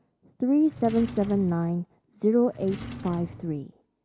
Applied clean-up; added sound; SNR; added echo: none; Drawer open or close; 15 dB; none.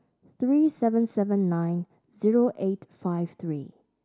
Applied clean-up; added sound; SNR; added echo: none; none; none; none.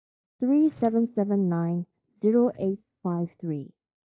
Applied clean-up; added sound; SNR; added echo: neural mask model DeepFilterNet 3.